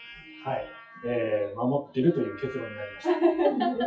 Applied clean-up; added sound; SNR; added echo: classical method WPE with log-MMSE.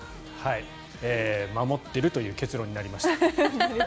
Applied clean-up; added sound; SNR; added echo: none; none; none; none.